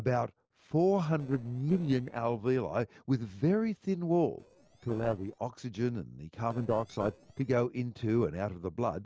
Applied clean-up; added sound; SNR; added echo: neural separator model SepFormer DNS4.